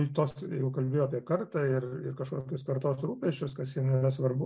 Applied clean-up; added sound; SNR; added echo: none; none; none; none.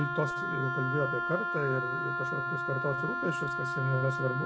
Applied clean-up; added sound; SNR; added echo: none; Wind instrument, woodwind instrument; 0 dB; none.